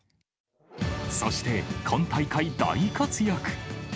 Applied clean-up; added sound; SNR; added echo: none; none; none; none.